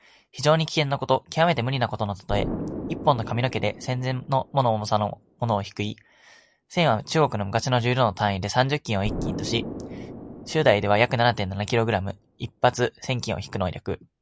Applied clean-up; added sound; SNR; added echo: none; Explosion; 14 dB; none.